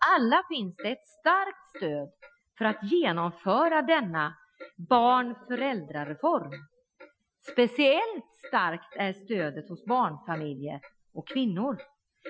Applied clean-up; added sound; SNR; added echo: classical method Wiener filter.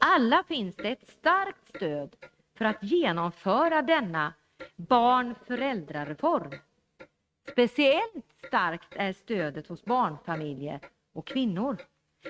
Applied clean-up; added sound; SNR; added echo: neural mask model RNNoise.